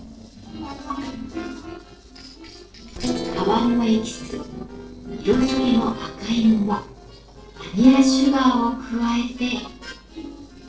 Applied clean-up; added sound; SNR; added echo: neural separator model SepFormer DNS4.